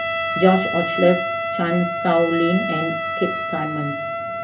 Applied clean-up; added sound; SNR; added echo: none; Trumpet; 3 dB; reverberation time 0.3 s.